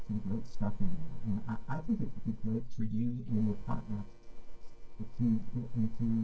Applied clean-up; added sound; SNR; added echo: neural separator model SepFormer DNS4.